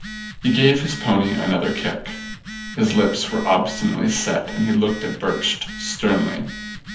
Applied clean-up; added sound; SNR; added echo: none; Telephone; 12 dB; reverberation time 0.7 s.